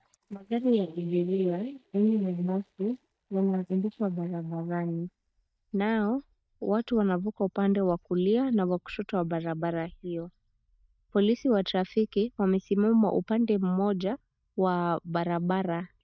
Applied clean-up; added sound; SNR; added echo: neural mask model DeepFilterNet 3.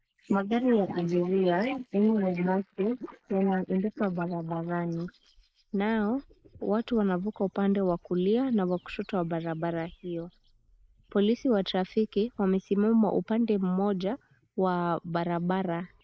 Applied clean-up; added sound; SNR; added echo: neural mask model Resemble Enhance denoiser.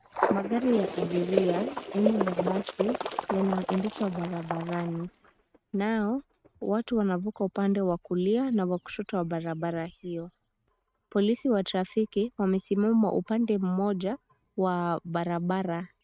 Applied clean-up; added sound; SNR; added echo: neural mask model RNNoise.